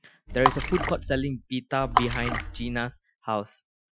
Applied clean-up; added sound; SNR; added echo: classical method Wiener filter.